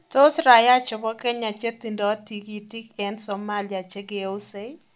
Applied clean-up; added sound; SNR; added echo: none; none; none; none.